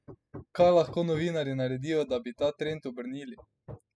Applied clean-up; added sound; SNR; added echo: classical method spectral subtraction.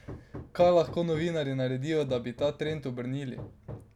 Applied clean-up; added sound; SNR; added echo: none; Hammer; 16 dB; none.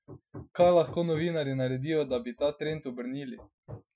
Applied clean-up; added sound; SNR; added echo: classical method Wiener filter.